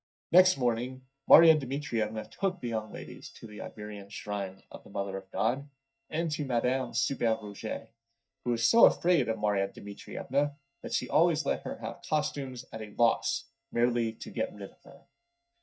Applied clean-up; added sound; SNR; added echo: neural mask model DeepFilterNet 3.